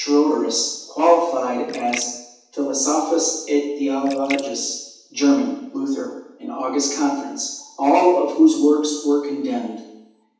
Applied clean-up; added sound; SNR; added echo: none; Splash, splatter; 17 dB; reverberation time 0.9 s.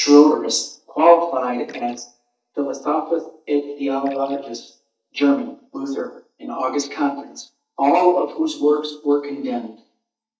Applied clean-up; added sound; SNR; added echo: neural mask model DeepFilterNet 3.